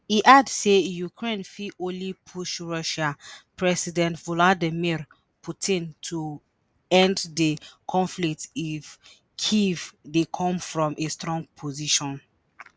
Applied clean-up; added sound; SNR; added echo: none; none; none; none.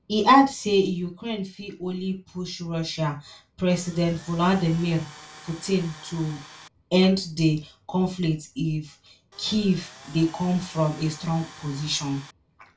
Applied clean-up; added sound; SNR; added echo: none; Tools; 20 dB; reverberation time 0.2 s.